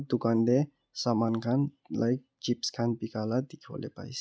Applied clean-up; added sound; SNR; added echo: none; none; none; none.